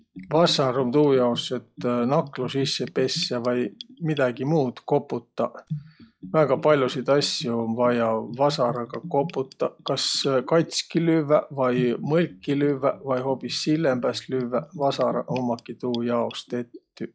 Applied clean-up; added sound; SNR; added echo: classical method log-MMSE.